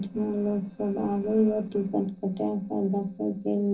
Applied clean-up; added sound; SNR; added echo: neural separator model SepFormer DNS4.